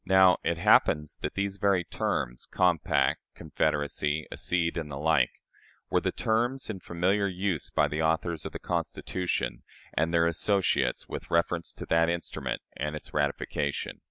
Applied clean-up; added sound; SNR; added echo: none; none; none; none.